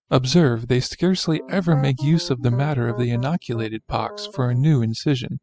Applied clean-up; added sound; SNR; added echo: classical method spectral subtraction.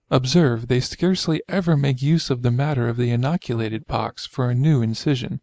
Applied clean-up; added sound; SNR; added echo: neural mask model Resemble Enhance denoiser.